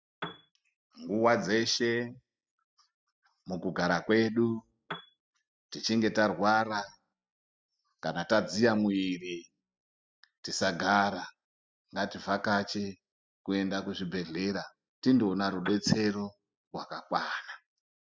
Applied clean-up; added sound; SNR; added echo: classical method spectral subtraction.